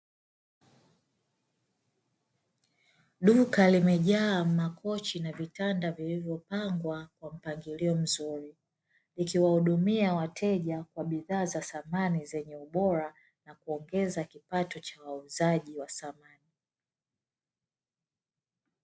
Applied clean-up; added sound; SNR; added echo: none; none; none; none.